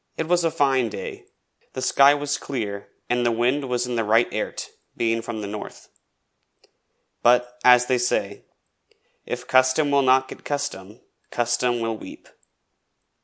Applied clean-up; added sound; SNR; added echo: none; none; none; none.